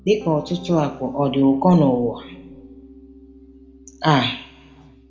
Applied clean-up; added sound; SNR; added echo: none; Piano; 20 dB; reverberation time 1.0 s.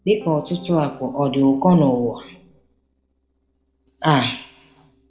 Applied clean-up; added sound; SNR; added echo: neural separator model SepFormer DNS4.